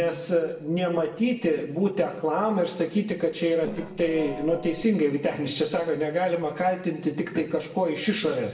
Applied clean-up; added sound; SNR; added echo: neural separator model SepFormer DNS4.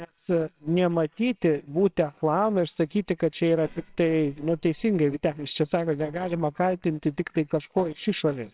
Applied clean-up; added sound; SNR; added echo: neural separator model SepFormer WHAMR!.